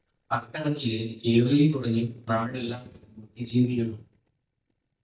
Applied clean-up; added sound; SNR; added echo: neural mask model DeepFilterNet 3.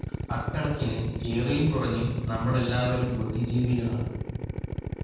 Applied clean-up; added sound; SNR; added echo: none; Drill; 5 dB; reverberation time 1.2 s.